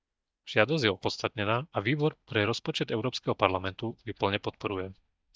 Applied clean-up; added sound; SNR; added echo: neural mask model DeepFilterNet 3.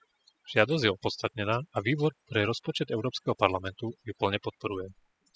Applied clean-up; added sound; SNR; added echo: classical method spectral subtraction.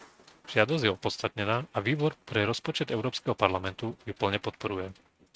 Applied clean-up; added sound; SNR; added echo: neural mask model RNNoise.